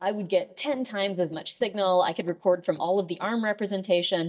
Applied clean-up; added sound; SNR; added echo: neural mask model DeepFilterNet 3.